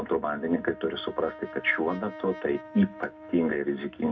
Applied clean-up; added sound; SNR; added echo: none; Brass instrument; 16 dB; reverberation time 0.2 s.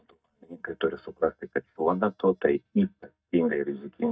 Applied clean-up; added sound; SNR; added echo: neural mask model DeepFilterNet 3.